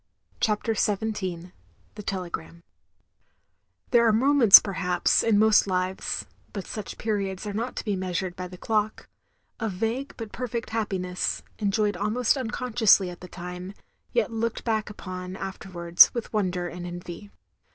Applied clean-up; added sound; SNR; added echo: none; none; none; none.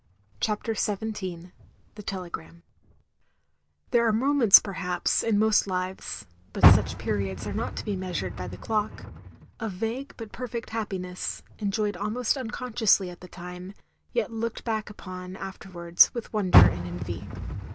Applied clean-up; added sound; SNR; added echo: none; Car; 2 dB; none.